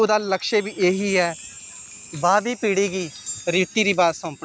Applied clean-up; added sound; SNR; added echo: none; Chime; 17 dB; none.